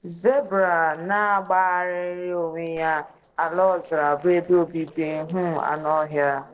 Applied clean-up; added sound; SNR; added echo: neural separator model SepFormer DNS4.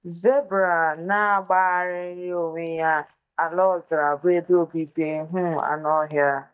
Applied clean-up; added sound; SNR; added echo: neural mask model DeepFilterNet 3.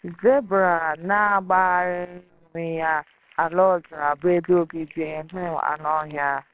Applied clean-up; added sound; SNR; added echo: neural separator model SepFormer WHAMR!.